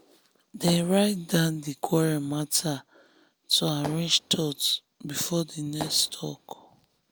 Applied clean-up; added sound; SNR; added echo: none; Fireworks; 14 dB; none.